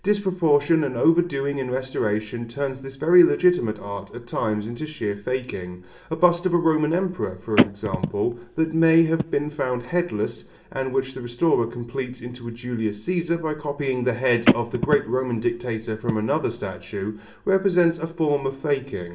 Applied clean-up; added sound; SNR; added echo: none; Telephone; 3 dB; reverberation time 0.5 s.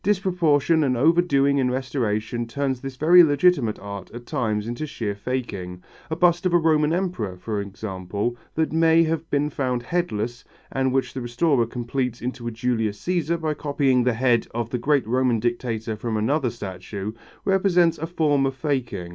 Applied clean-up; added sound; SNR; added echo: none; none; none; none.